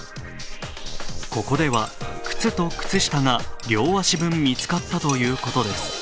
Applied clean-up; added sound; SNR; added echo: none; Chink, clink; 8 dB; none.